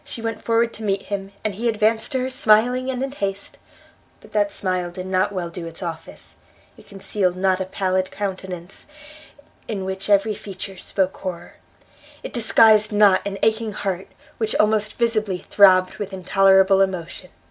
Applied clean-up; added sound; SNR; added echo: none; none; none; none.